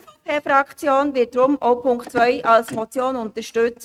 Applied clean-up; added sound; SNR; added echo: neural mask model RNNoise.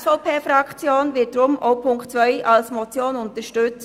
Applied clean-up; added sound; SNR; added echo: none; none; none; none.